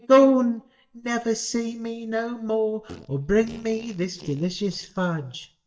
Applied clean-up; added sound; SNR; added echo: neural mask model DeepFilterNet 3.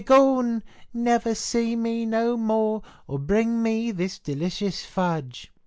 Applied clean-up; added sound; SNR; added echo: none; none; none; none.